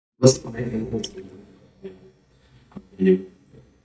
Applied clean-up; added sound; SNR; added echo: neural mask model DeepFilterNet 3.